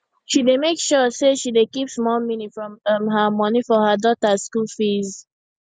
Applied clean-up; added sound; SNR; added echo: none; none; none; none.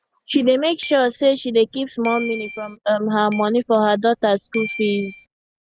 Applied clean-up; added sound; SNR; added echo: none; Keyboard (musical); 13 dB; none.